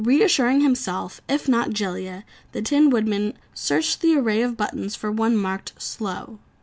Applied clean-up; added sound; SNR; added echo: none; none; none; none.